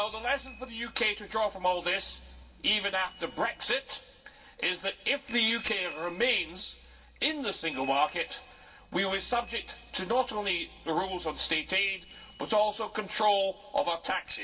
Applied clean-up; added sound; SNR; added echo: none; Bicycle bell; 14 dB; reverberation time 0.2 s.